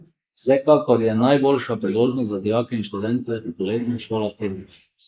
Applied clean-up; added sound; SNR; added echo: neural mask model Resemble Enhance denoiser.